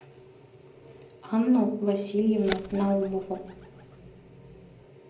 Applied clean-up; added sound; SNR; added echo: none; Bird; 14 dB; reverberation time 0.4 s.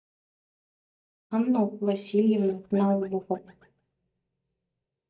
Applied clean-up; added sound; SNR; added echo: neural mask model DeepFilterNet 3.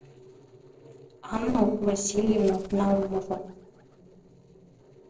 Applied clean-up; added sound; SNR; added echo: neural separator model SepFormer DNS4.